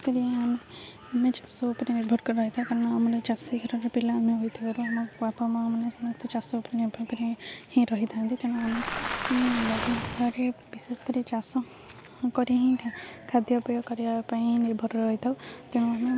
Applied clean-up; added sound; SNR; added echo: none; Waves, surf; 6 dB; none.